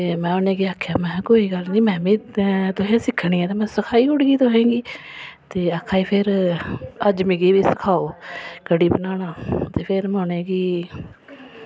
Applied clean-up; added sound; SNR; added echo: none; none; none; none.